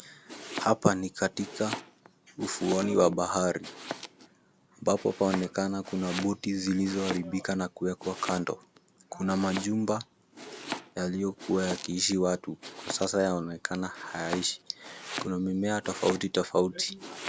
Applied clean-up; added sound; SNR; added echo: none; Domestic sounds, home sounds; 12 dB; none.